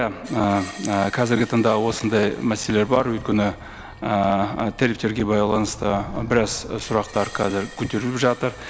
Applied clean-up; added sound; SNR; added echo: none; Screech + Animal; 18 dB; none.